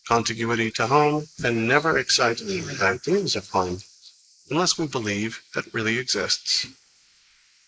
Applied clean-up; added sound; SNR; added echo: neural mask model Resemble Enhance denoiser.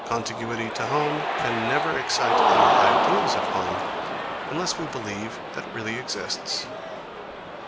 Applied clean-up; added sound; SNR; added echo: none; Cheering; -5 dB; none.